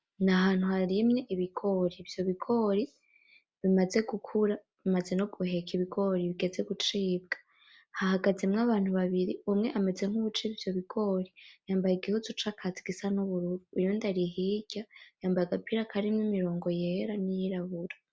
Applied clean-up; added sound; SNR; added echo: none; none; none; none.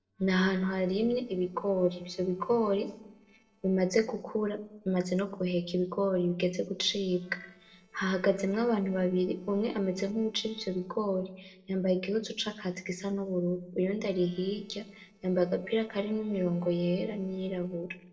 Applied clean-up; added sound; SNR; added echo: neural separator model SepFormer DNS4.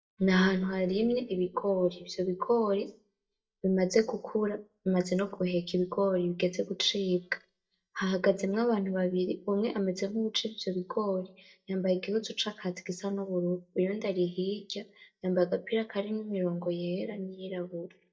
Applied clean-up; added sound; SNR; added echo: neural mask model DeepFilterNet 3.